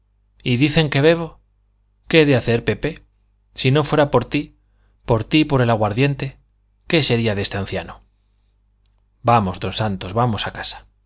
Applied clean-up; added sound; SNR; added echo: none; none; none; none.